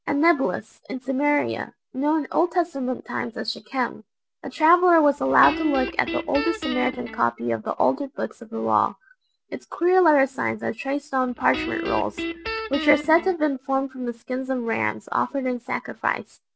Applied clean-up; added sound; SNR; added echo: none; Guitar; 7 dB; none.